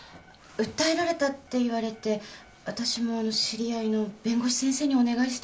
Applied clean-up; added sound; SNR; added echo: none; none; none; none.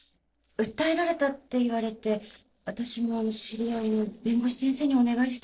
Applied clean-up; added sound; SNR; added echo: neural separator model SepFormer DNS4.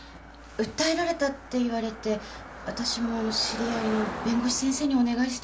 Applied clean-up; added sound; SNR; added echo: none; Car passing by; 11 dB; none.